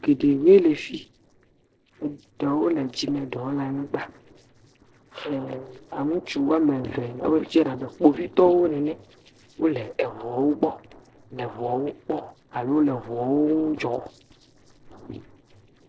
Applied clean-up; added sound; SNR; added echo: neural separator model SepFormer DNS4.